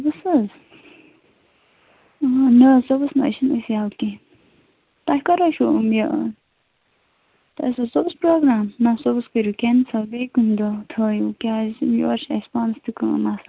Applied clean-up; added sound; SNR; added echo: none; none; none; none.